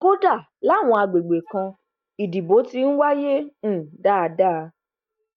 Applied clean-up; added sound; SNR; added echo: neural mask model DeepFilterNet 3.